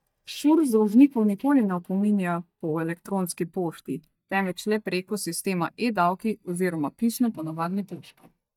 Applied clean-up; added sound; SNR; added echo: neural mask model DeepFilterNet 3.